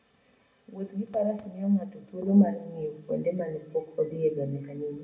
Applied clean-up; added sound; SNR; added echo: none; none; none; reverberation time 0.6 s.